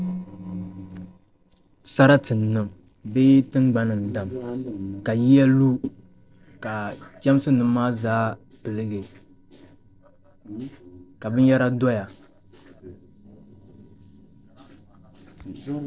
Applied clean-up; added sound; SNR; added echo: neural separator model SepFormer DNS4.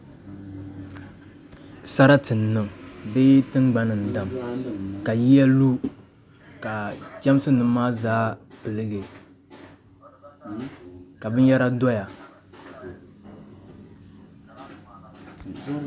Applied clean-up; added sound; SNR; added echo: none; none; none; none.